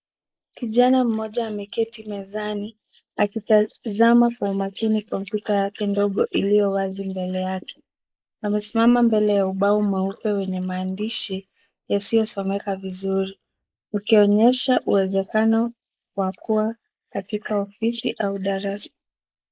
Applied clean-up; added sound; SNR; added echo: neural mask model Resemble Enhance denoiser.